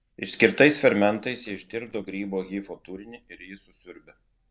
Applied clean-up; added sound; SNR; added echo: neural separator model SepFormer DNS4.